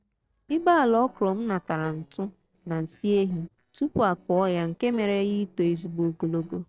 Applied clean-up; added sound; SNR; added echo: neural separator model SepFormer DNS4.